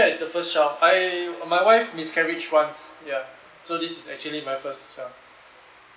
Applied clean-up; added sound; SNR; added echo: none; none; none; none.